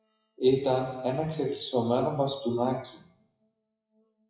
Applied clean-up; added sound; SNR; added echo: classical method WPE with log-MMSE.